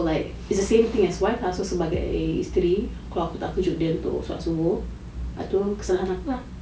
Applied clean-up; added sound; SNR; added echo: none; Bass drum; 7 dB; none.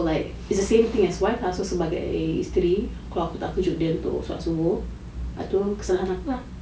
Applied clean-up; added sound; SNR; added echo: none; none; none; none.